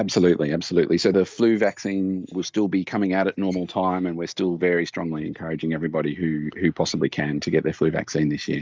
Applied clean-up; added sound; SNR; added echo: neural mask model DeepFilterNet 3.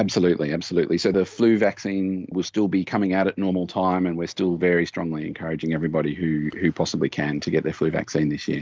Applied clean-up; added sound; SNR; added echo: none; none; none; none.